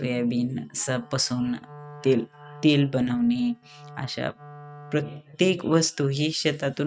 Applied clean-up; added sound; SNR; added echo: neural mask model RNNoise.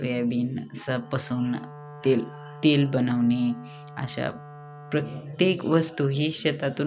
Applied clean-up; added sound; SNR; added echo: none; Wind instrument, woodwind instrument; 18 dB; none.